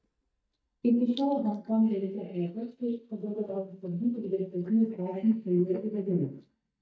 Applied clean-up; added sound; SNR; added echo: neural mask model DeepFilterNet 3.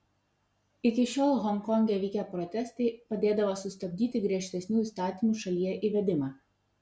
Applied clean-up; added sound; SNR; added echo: none; none; none; none.